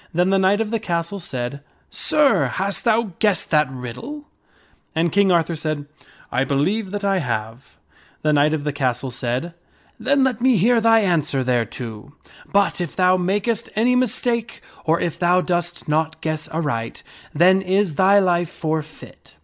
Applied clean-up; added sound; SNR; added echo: none; none; none; none.